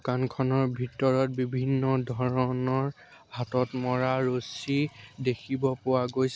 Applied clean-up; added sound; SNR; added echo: none; none; none; none.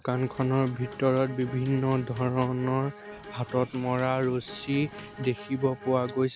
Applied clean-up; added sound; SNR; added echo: none; Hammer / Wood + Bowed string instrument; 16 dB; none.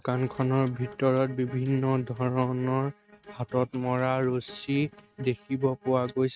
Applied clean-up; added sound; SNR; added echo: neural mask model RNNoise.